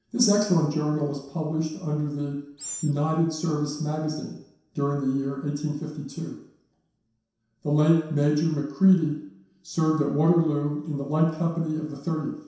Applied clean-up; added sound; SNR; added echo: none; Animal; 15 dB; reverberation time 0.7 s.